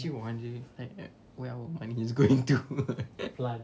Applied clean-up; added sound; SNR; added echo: none; none; none; none.